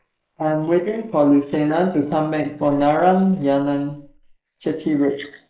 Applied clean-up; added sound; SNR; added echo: neural mask model Resemble Enhance denoiser.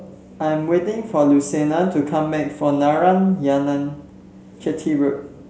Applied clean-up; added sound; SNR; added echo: none; none; none; none.